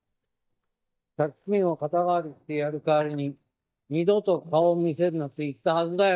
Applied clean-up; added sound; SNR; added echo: neural mask model DeepFilterNet 3.